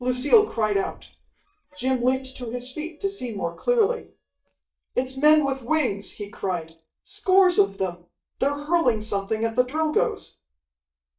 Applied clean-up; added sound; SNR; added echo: neural mask model DeepFilterNet 3.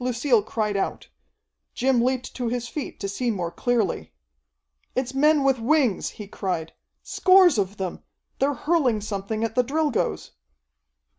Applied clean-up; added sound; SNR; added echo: none; none; none; none.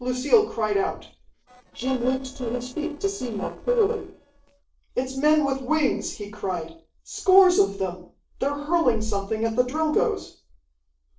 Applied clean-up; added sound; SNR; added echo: neural separator model SepFormer DNS4.